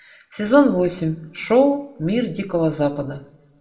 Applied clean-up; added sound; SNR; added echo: none; none; none; reverberation time 0.4 s.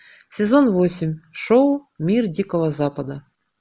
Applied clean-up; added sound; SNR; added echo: none; none; none; none.